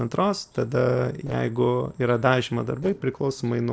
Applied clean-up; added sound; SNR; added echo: neural separator model SepFormer DNS4.